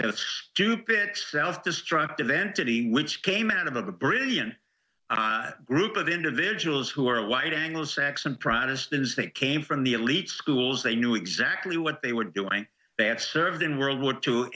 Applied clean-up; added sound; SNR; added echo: none; none; none; none.